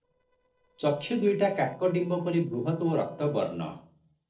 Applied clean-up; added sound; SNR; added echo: neural separator model SepFormer DNS4.